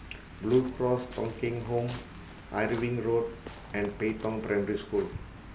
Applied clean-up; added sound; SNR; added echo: none; Waves, surf; 17 dB; none.